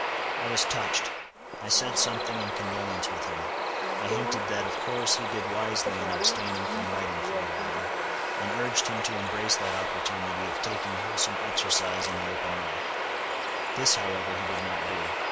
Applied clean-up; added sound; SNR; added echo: none; Bird vocalization, bird call, bird song; -3 dB; none.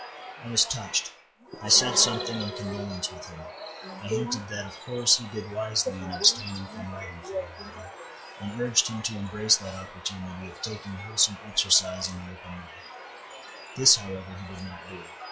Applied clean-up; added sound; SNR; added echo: classical method log-MMSE.